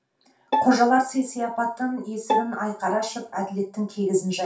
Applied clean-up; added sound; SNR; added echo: none; Bowed string instrument; 5 dB; reverberation time 0.3 s.